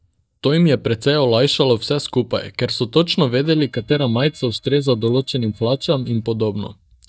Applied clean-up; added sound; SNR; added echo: neural mask model DeepFilterNet 3.